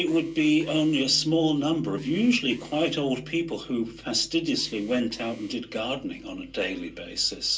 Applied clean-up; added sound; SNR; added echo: neural separator model SepFormer DNS4.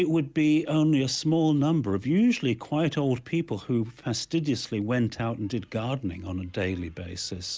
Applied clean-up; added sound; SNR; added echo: none; none; none; none.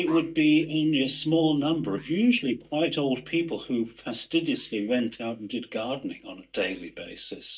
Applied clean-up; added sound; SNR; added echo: neural mask model DeepFilterNet 3.